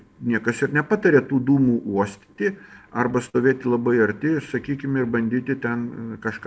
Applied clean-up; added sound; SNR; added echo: none; none; none; none.